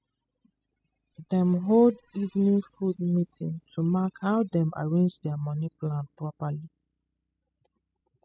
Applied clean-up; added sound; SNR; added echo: classical method spectral subtraction.